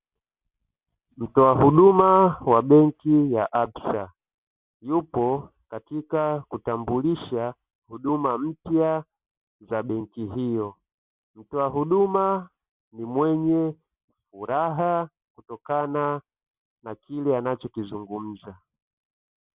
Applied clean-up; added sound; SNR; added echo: none; none; none; none.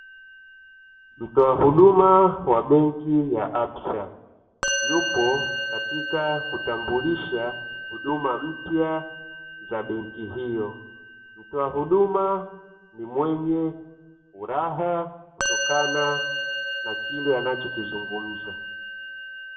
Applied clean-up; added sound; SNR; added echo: none; Musical instrument; 8 dB; reverberation time 0.7 s.